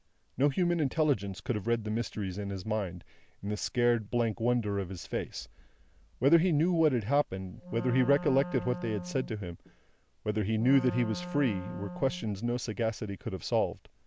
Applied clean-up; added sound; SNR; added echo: none; Wind instrument, woodwind instrument; 11 dB; none.